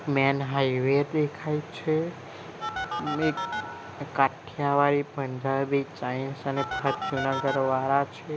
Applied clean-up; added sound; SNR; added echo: none; Telephone; 10 dB; none.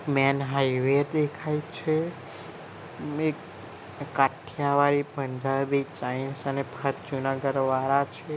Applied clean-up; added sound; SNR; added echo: none; none; none; none.